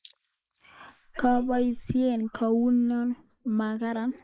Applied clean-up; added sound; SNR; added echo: neural mask model Resemble Enhance denoiser.